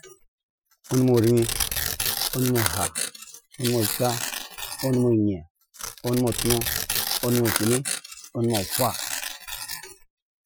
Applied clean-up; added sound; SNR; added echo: classical method Wiener filter.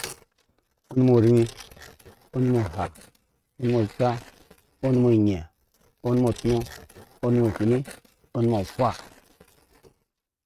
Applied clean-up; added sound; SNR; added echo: neural mask model RNNoise.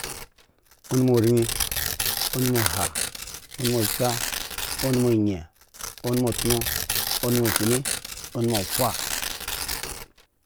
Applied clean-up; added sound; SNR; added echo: none; Tearing; 3 dB; none.